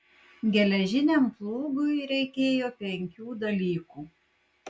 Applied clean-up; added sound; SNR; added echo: none; none; none; none.